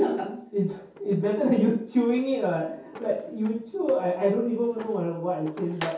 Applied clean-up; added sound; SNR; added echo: none; Drawer open or close; 20 dB; reverberation time 0.6 s.